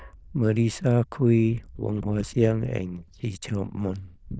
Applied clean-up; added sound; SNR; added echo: neural diffusion model UNIVERSE++.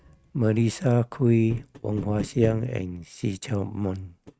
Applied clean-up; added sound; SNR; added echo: neural mask model RNNoise.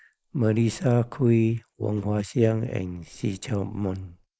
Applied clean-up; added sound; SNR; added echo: neural mask model Resemble Enhance denoiser.